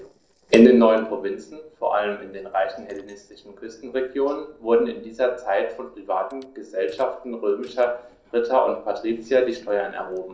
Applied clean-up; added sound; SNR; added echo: neural separator model SepFormer DNS4.